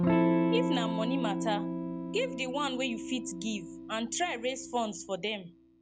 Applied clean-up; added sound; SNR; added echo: none; Electric guitar / Strum; -2 dB; none.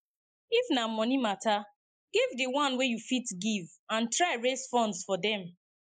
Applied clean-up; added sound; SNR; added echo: neural mask model Resemble Enhance denoiser.